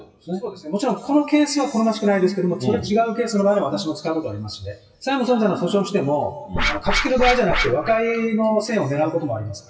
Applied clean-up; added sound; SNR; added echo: classical method WPE with log-MMSE.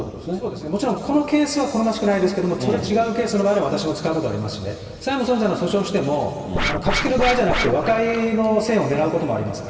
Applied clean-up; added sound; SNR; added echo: none; Scratching (performance technique); 4 dB; reverberation time 2.5 s.